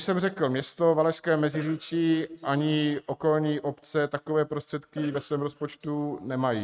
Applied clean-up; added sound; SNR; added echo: neural mask model RNNoise.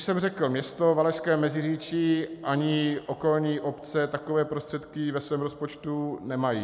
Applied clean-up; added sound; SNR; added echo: none; none; none; none.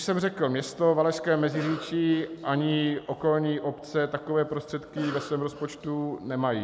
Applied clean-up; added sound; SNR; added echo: none; Cough; 17 dB; none.